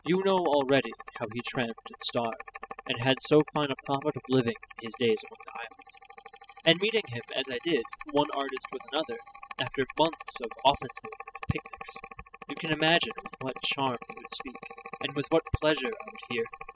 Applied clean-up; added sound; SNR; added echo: classical method spectral subtraction.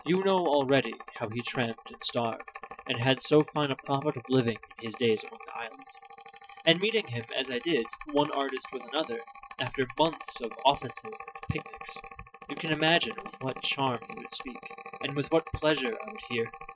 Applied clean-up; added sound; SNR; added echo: classical method Wiener filter.